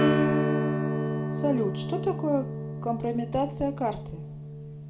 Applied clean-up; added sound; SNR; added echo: none; Strum; -2 dB; reverberation time 1.0 s.